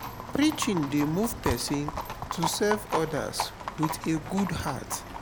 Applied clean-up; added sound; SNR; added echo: none; Livestock, farm animals, working animals; 6 dB; none.